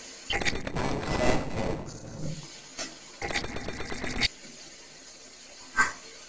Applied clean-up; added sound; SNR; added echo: neural separator model SepFormer DNS4.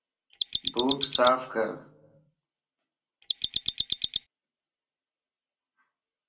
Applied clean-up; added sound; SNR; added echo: none; Mechanisms; -1 dB; reverberation time 0.2 s.